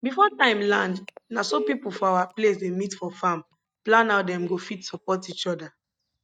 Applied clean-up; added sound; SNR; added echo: neural mask model DeepFilterNet 3.